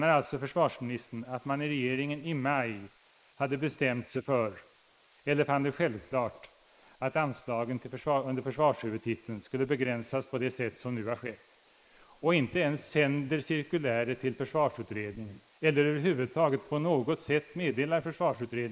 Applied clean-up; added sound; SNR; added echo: neural mask model Resemble Enhance denoiser.